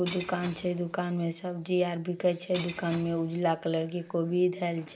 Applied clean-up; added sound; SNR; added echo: none; Shatter / Crushing; 18 dB; none.